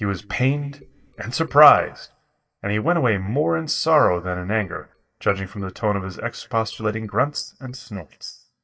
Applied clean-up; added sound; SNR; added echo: neural mask model DeepFilterNet 3.